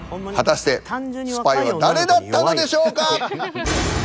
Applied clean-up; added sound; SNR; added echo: none; none; none; none.